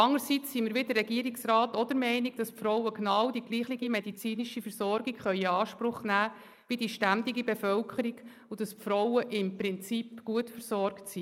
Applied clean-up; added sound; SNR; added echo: neural mask model Resemble Enhance denoiser.